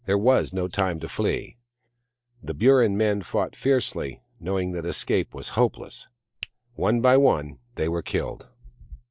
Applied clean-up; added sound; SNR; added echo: neural separator model SepFormer DNS4.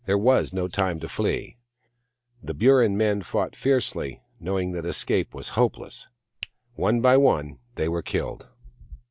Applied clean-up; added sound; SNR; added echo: none; Finger snapping; 19 dB; none.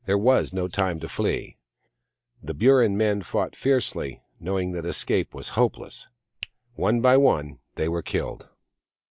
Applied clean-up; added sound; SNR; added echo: neural mask model Resemble Enhance denoiser.